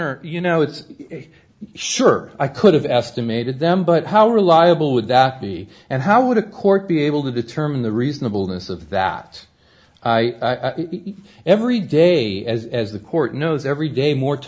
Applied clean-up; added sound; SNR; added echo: none; none; none; none.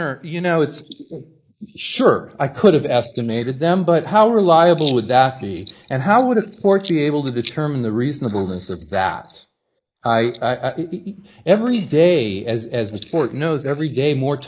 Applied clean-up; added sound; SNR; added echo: neural mask model Resemble Enhance denoiser.